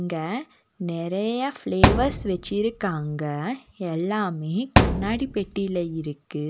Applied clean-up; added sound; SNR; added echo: none; Thump, thud; -3 dB; none.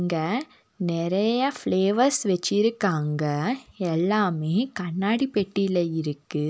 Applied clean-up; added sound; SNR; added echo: none; none; none; none.